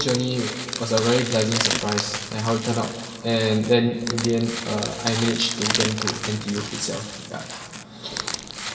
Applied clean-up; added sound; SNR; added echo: none; Crushing; 5 dB; reverberation time 2.2 s.